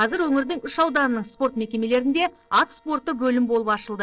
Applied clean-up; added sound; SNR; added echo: neural separator model SepFormer DNS4.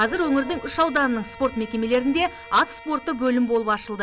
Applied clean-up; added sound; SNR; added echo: none; Wind instrument, woodwind instrument + Bowed string instrument; 19 dB; none.